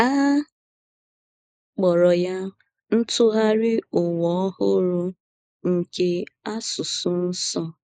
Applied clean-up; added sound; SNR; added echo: neural mask model Resemble Enhance denoiser.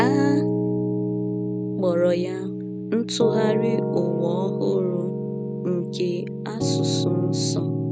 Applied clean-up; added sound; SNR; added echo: none; Piano; -2 dB; none.